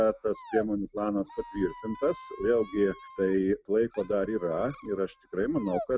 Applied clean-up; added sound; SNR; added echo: none; Squeak; 16 dB; none.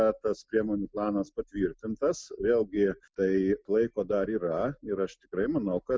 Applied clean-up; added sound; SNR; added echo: none; none; none; none.